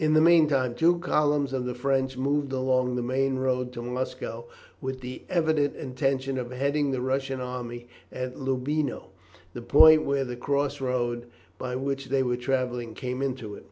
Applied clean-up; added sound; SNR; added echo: none; none; none; none.